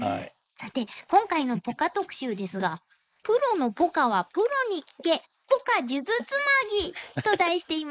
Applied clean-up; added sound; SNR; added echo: neural mask model Resemble Enhance denoiser.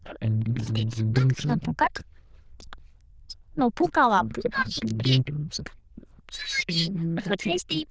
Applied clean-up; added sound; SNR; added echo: neural diffusion model UNIVERSE++.